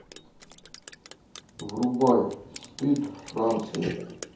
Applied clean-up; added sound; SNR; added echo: none; Drip; 13 dB; reverberation time 0.6 s.